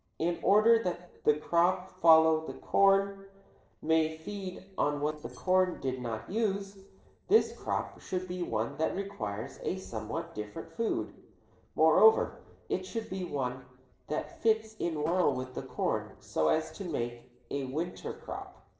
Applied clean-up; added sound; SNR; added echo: neural separator model SepFormer DNS4.